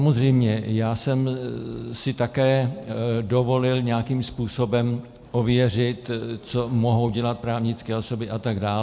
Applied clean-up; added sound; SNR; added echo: none; none; none; none.